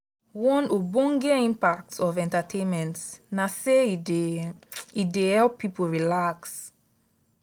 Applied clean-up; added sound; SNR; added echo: none; none; none; none.